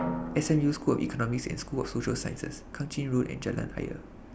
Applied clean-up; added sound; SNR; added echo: none; Drum; 11 dB; none.